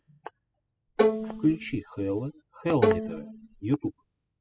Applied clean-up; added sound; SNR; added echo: classical method spectral subtraction.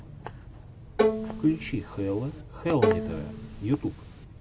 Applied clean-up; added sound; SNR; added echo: none; Bowed string instrument; -2 dB; none.